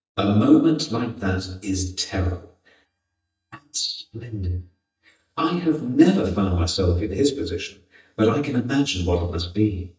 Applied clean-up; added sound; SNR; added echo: neural mask model DeepFilterNet 3.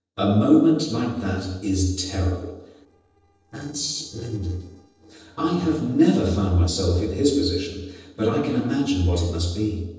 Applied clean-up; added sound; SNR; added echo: neural separator model SepFormer DNS4.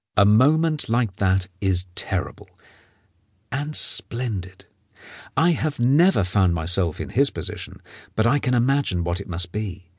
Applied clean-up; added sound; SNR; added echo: none; none; none; none.